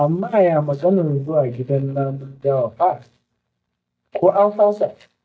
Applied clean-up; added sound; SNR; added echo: neural mask model DeepFilterNet 3.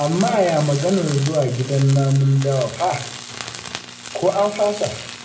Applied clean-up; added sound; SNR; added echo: none; Tools; 13 dB; reverberation time 0.4 s.